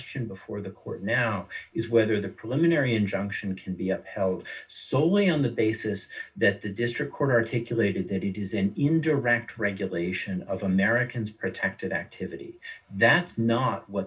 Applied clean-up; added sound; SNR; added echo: none; none; none; reverberation time 0.4 s.